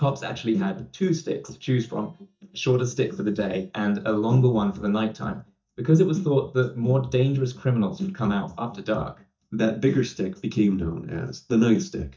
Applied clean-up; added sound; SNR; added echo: neural mask model DeepFilterNet 3.